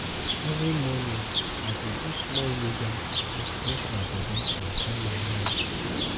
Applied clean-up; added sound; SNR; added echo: none; Bird; -3 dB; none.